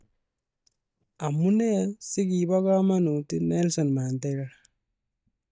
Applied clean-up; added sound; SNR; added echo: neural mask model DeepFilterNet 3.